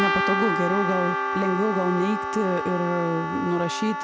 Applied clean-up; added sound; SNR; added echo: none; Trumpet + Wind instrument, woodwind instrument; 1 dB; none.